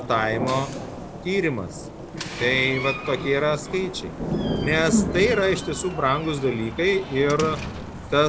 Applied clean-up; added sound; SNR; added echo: none; Door + Thunder / Rain; 7 dB; none.